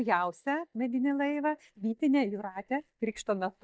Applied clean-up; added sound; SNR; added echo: neural mask model DeepFilterNet 3.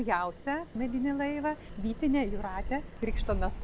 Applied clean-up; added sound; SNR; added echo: none; none; none; none.